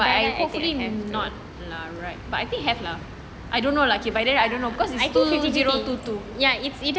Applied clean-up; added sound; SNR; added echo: none; none; none; none.